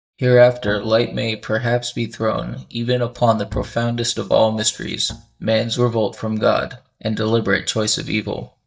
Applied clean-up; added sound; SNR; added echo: neural mask model DeepFilterNet 3.